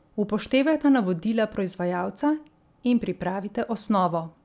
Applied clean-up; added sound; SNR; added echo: none; none; none; none.